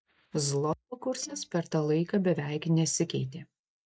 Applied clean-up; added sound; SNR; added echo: neural mask model DeepFilterNet 3.